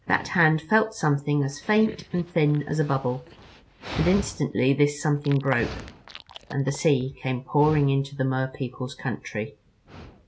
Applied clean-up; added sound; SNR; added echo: none; Dog; 16 dB; none.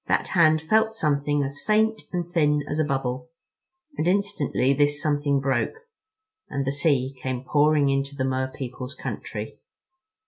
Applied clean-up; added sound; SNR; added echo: none; none; none; none.